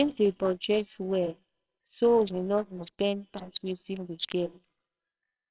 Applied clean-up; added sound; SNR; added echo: neural separator model SepFormer WHAMR!.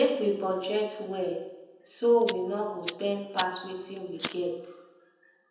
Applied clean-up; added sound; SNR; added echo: none; Fire; 12 dB; reverberation time 0.9 s.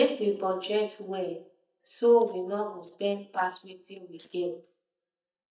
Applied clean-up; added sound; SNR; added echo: neural mask model DeepFilterNet 3.